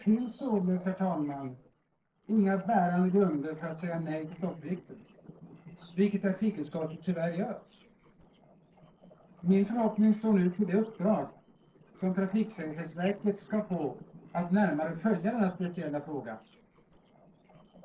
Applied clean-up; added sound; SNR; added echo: neural separator model SepFormer DNS4.